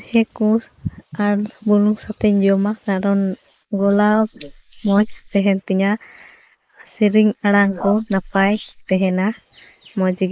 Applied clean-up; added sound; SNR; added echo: neural mask model Resemble Enhance denoiser.